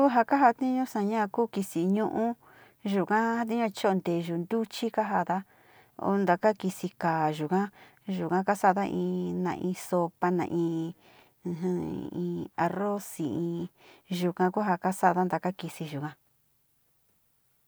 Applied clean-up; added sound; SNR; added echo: none; none; none; none.